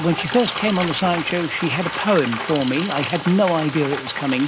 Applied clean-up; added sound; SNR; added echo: none; Alarm + Frying (food); 8 dB; none.